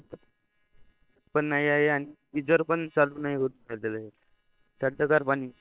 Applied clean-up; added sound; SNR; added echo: neural separator model SepFormer WHAM!.